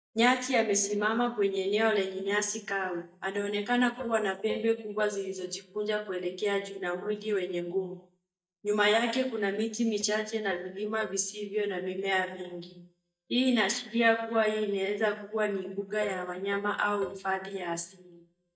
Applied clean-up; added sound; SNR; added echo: neural mask model DeepFilterNet 3.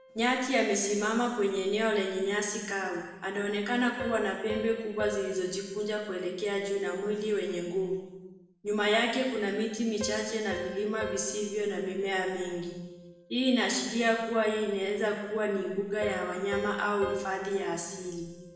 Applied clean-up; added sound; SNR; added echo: none; Piano; 15 dB; reverberation time 1.2 s.